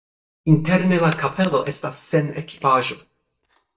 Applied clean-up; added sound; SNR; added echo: neural mask model DeepFilterNet 3.